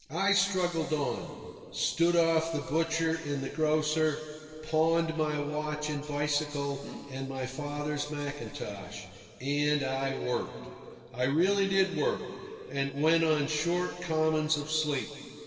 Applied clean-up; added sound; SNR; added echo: none; Fart; 14 dB; reverberation time 2.5 s.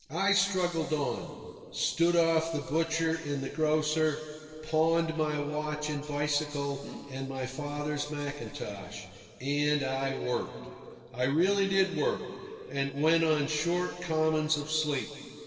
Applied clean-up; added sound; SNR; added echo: neural separator model SepFormer DNS4.